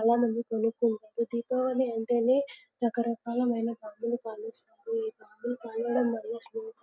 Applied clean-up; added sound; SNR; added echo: none; none; none; none.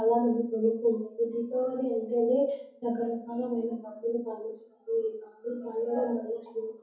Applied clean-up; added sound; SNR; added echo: none; none; none; reverberation time 0.6 s.